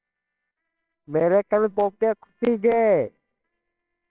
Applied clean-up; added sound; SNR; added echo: neural separator model SepFormer WHAMR!.